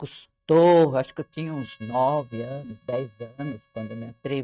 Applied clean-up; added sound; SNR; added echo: neural mask model RNNoise.